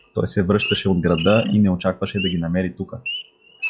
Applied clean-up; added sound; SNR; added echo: classical method log-MMSE.